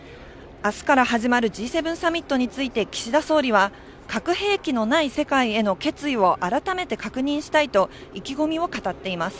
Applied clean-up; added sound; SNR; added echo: none; none; none; none.